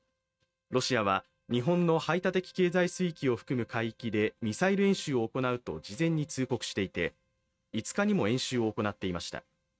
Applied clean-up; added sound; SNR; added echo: neural mask model RNNoise.